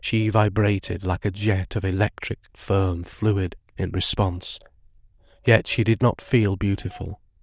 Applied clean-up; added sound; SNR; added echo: neural diffusion model UNIVERSE++.